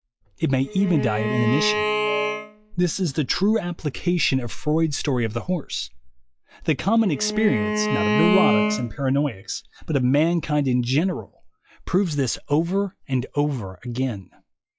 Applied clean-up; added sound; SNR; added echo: classical method log-MMSE.